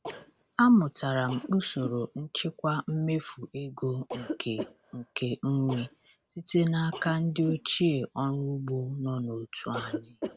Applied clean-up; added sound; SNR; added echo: none; Cough; 14 dB; none.